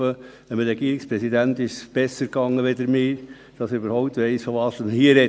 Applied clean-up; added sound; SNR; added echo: none; none; none; none.